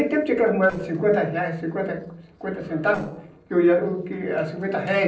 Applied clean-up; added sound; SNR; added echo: neural separator model SepFormer DNS4.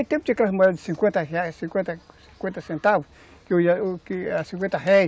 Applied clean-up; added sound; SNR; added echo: none; none; none; none.